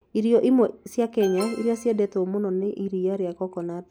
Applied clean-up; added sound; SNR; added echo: none; Alarm; 18 dB; none.